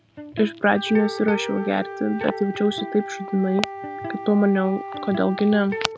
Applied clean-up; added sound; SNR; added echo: none; Wind instrument, woodwind instrument + Electric guitar; 10 dB; none.